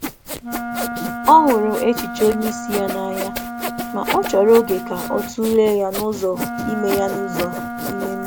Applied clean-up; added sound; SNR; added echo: none; Sawing + Wind instrument, woodwind instrument; 7 dB; none.